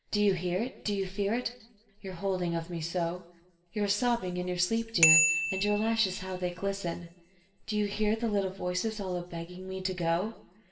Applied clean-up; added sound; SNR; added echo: none; Bicycle bell; 1 dB; reverberation time 0.8 s.